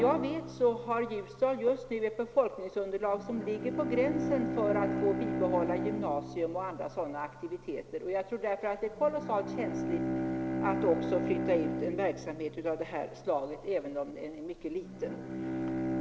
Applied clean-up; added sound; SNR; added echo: none; Bowed string instrument; 4 dB; none.